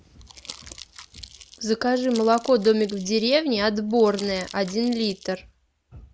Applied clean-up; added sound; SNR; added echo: none; Crumpling, crinkling; 19 dB; none.